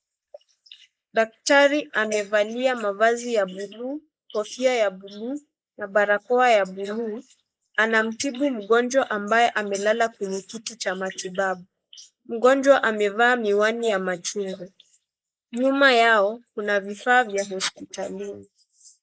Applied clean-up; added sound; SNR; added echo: neural mask model Resemble Enhance denoiser.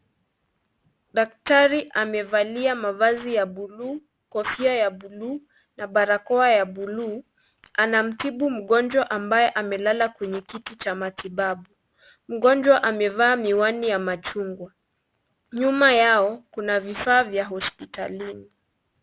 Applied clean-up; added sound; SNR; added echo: none; none; none; none.